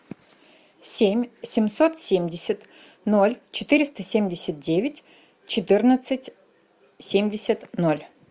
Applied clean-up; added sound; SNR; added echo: none; none; none; none.